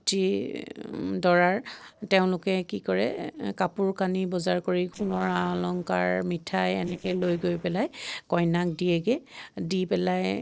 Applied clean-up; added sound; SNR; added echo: neural separator model SepFormer DNS4.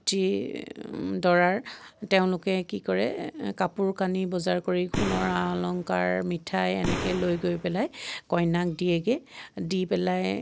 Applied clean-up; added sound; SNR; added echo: none; Boom; 6 dB; none.